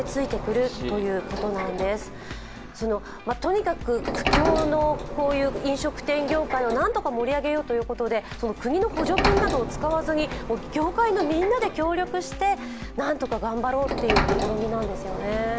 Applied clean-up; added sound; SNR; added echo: none; Sliding door; 5 dB; none.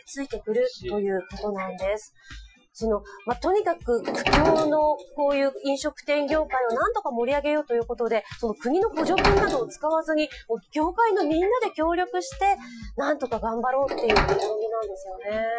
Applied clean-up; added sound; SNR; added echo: classical method Wiener filter.